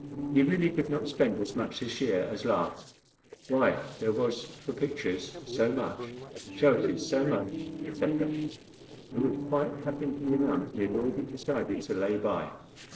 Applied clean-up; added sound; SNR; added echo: neural separator model SepFormer DNS4.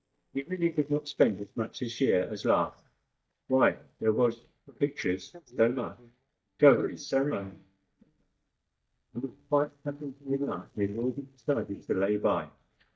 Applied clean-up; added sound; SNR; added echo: neural mask model DeepFilterNet 3.